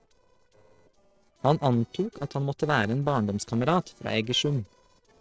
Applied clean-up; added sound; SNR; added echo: neural separator model SepFormer DNS4.